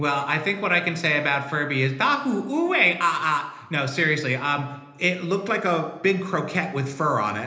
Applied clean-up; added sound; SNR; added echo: none; none; none; reverberation time 1.0 s.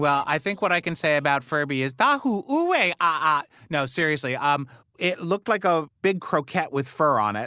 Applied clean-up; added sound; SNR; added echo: none; none; none; none.